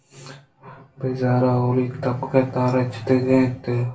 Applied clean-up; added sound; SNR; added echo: none; none; none; reverberation time 0.2 s.